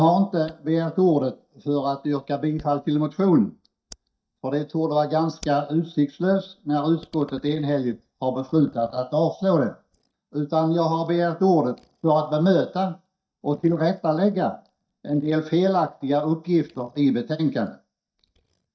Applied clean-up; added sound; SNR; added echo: neural mask model DeepFilterNet 3.